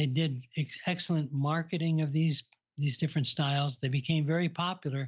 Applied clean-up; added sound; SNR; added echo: none; none; none; none.